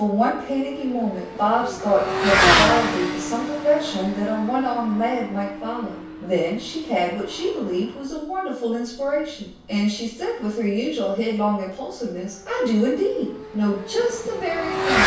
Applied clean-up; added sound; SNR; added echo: none; Motorcycle / Accelerating, revving, vroom; 3 dB; reverberation time 0.7 s.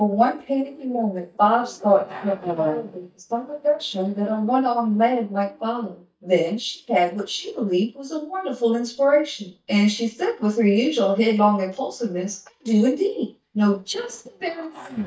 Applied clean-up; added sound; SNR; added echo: neural mask model DeepFilterNet 3.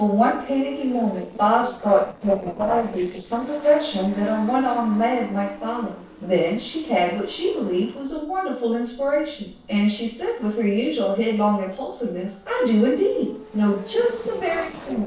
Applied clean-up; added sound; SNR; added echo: neural separator model SepFormer DNS4.